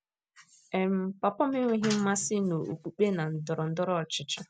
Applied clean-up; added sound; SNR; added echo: none; none; none; none.